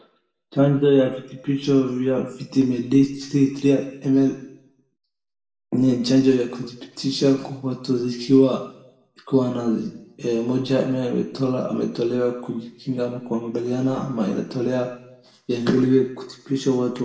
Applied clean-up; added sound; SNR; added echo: none; none; none; reverberation time 0.7 s.